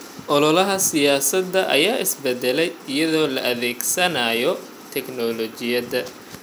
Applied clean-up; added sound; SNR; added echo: none; none; none; none.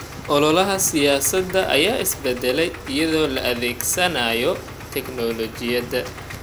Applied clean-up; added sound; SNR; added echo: none; Idling; 14 dB; none.